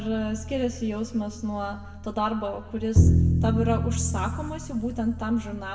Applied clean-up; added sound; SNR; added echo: none; Bowed string instrument; -2 dB; reverberation time 1.5 s.